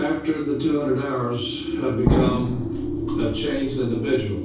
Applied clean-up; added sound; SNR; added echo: none; Explosion; 2 dB; reverberation time 0.6 s.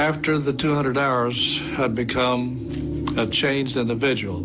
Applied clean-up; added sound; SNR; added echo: none; none; none; none.